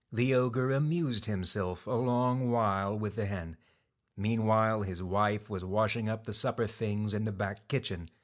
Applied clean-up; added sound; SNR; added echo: none; none; none; none.